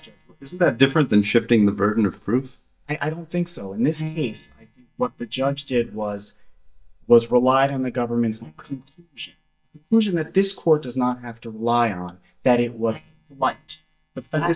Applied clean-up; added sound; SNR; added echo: neural mask model DeepFilterNet 3.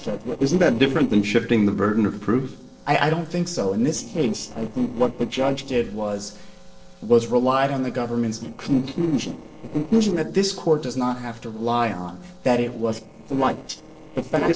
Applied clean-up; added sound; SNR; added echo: neural separator model SepFormer DNS4.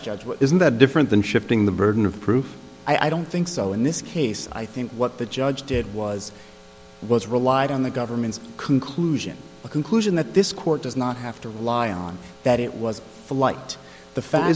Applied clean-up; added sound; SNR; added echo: none; none; none; none.